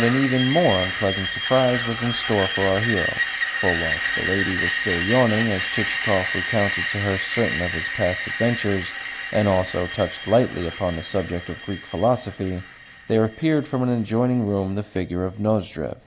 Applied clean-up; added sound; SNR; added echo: none; Screech; 5 dB; none.